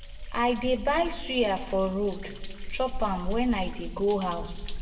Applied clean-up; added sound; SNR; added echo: none; Thunder; 6 dB; reverberation time 1.3 s.